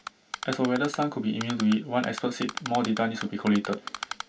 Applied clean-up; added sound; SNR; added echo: none; Typing; 11 dB; reverberation time 0.2 s.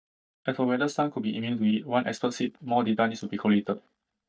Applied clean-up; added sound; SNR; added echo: neural mask model DeepFilterNet 3.